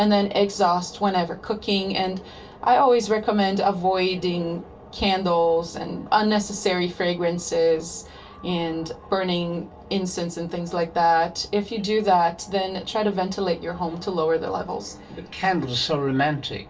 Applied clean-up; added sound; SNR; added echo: none; none; none; reverberation time 0.2 s.